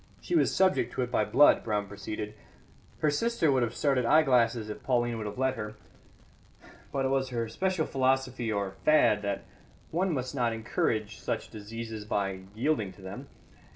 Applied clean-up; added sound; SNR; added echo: none; none; none; none.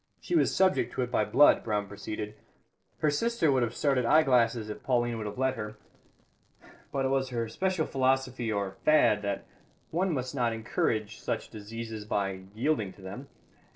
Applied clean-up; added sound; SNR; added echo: neural separator model SepFormer DNS4.